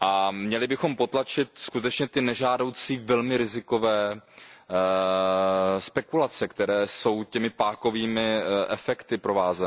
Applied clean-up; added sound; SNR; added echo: none; none; none; none.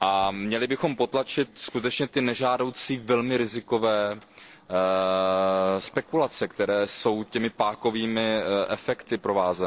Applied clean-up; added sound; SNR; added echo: neural separator model SepFormer DNS4.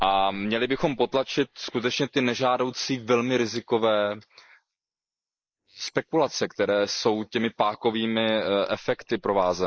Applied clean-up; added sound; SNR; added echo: neural mask model Resemble Enhance denoiser.